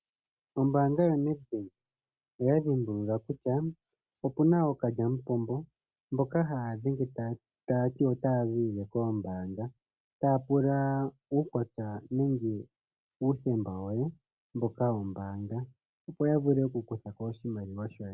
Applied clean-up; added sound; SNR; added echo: none; none; none; none.